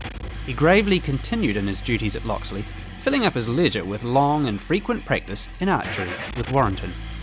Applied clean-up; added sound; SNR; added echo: none; Engine starting / Car; 10 dB; none.